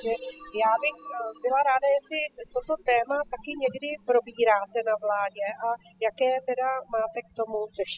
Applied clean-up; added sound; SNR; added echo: classical method spectral subtraction.